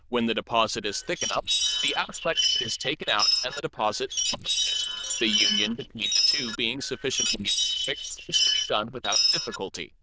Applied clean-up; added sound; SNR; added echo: neural diffusion model UNIVERSE++.